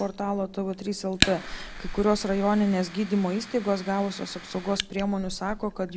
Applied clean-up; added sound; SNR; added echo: none; Fire; 8 dB; none.